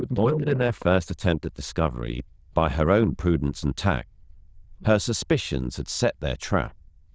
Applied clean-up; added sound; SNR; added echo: neural diffusion model UNIVERSE++.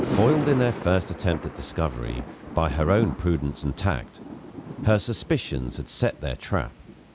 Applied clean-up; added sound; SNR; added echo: none; Thunder; 9 dB; none.